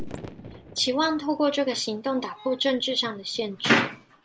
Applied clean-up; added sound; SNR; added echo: none; Fireworks; 17 dB; none.